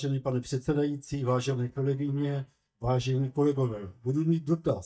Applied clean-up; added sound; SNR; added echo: neural mask model DeepFilterNet 3.